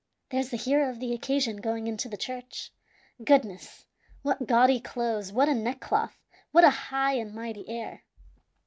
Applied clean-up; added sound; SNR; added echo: none; none; none; none.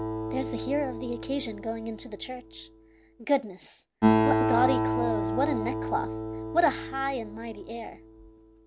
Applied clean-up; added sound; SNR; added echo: none; Acoustic guitar; -1 dB; none.